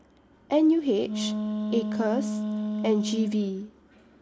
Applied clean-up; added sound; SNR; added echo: none; Wind instrument, woodwind instrument; 3 dB; none.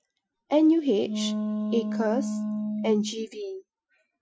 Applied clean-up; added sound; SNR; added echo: classical method Wiener filter.